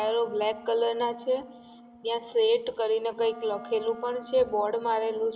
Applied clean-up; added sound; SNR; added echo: none; Wind instrument, woodwind instrument; 19 dB; reverberation time 1.7 s.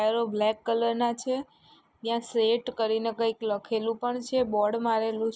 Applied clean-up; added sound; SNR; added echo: none; none; none; none.